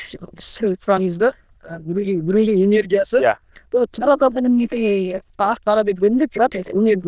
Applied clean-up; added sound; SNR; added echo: neural diffusion model UNIVERSE++.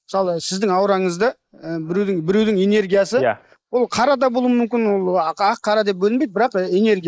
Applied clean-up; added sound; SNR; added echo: neural mask model Resemble Enhance denoiser.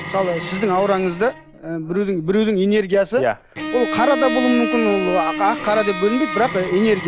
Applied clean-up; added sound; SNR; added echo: none; Bowed string instrument; 8 dB; none.